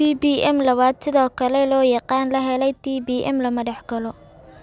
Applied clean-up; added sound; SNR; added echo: none; none; none; none.